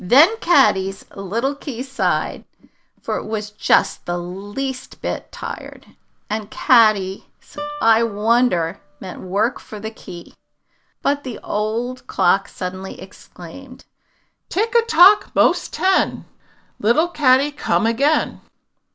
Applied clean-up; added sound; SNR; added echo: none; Guitar; 15 dB; none.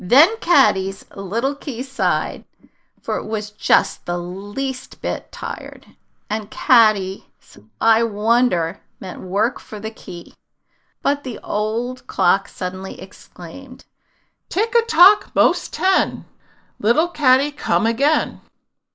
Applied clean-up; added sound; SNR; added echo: neural mask model Resemble Enhance denoiser.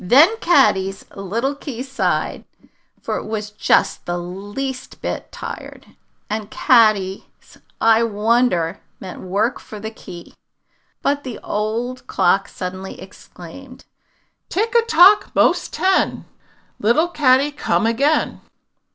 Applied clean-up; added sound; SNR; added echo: none; none; none; none.